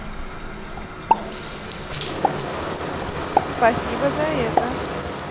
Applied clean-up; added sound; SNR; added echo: none; Explosion + Bathtub (filling or washing); -4 dB; none.